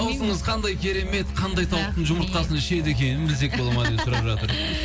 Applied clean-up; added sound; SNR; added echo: none; Musical instrument; 8 dB; none.